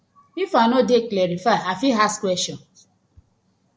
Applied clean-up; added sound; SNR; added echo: none; none; none; none.